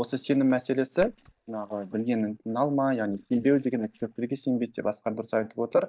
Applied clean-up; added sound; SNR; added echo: neural mask model DeepFilterNet 3.